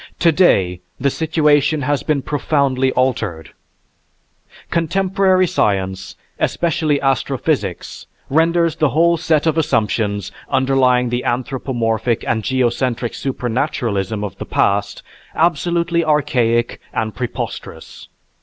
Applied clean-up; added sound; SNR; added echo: none; none; none; none.